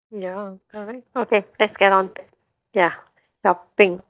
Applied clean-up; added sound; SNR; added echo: neural mask model DeepFilterNet 3.